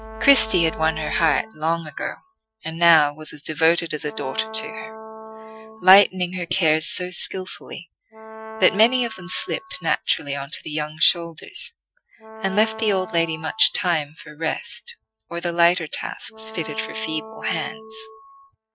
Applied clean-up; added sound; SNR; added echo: classical method Wiener filter.